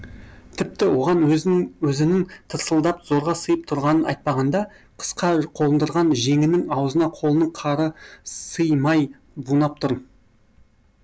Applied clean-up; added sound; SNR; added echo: none; none; none; none.